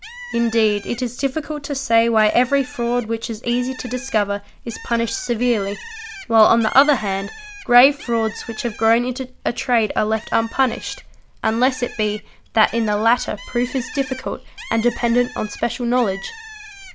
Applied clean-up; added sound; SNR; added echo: none; Bird; 18 dB; none.